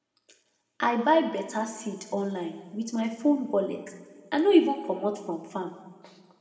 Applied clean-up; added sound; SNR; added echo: none; none; none; reverberation time 1.4 s.